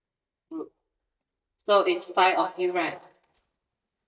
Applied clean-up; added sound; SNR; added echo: neural mask model DeepFilterNet 3.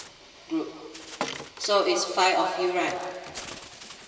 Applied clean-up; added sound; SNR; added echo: none; Bird; 13 dB; reverberation time 2.5 s.